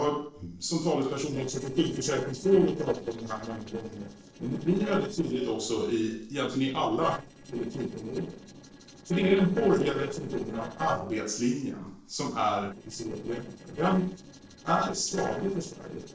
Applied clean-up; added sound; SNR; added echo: neural separator model SepFormer DNS4.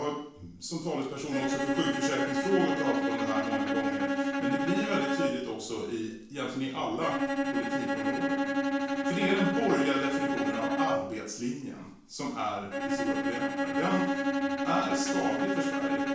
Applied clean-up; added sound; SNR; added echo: none; Bowed string instrument; -2 dB; reverberation time 0.7 s.